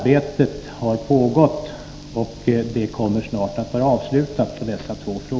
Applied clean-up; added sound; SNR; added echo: none; none; none; none.